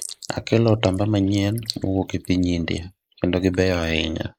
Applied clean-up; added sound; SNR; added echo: neural mask model Resemble Enhance denoiser.